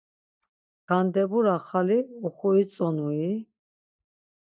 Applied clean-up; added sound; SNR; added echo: neural mask model DeepFilterNet 3.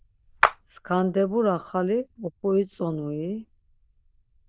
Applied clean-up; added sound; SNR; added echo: neural diffusion model UNIVERSE++.